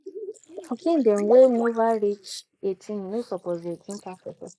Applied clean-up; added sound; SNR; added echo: neural mask model Resemble Enhance denoiser.